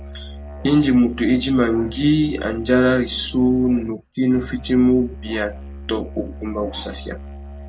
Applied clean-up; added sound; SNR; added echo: none; Musical instrument; 15 dB; none.